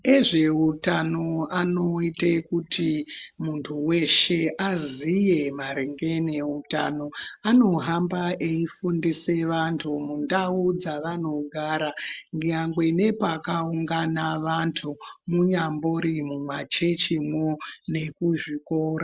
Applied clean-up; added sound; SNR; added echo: none; none; none; none.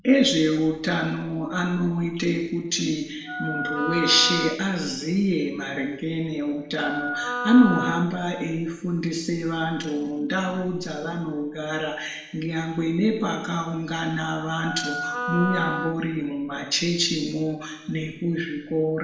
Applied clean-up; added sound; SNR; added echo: none; Wind instrument, woodwind instrument; 5 dB; reverberation time 0.9 s.